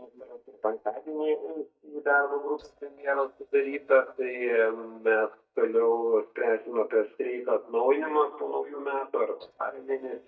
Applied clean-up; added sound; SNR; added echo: neural mask model DeepFilterNet 3.